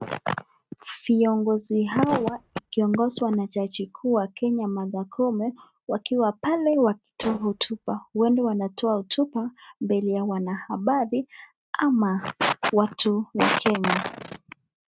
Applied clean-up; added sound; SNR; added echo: neural mask model RNNoise.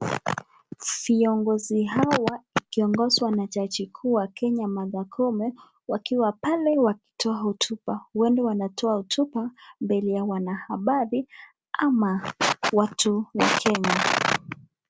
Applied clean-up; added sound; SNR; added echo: none; none; none; none.